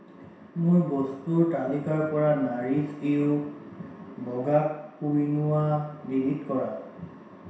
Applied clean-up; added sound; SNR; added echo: none; none; none; reverberation time 0.7 s.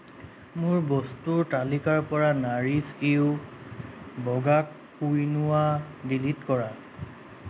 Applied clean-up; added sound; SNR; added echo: none; none; none; none.